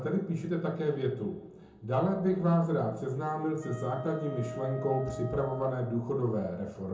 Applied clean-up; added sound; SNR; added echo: none; Wind instrument, woodwind instrument; 13 dB; reverberation time 0.5 s.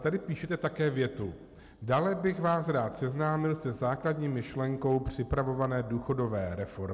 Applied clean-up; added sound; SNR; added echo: none; none; none; none.